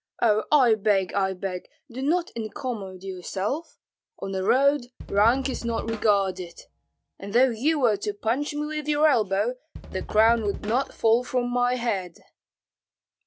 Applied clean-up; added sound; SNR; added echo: none; Drum kit; 13 dB; none.